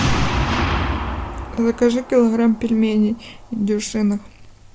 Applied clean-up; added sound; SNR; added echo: none; Boom; 5 dB; none.